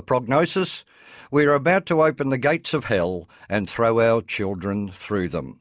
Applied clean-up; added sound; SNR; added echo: none; none; none; none.